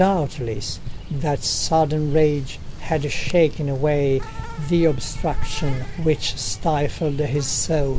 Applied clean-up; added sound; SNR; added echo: none; Insect; 4 dB; none.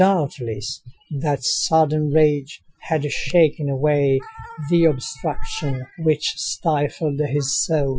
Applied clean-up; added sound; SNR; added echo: classical method Wiener filter.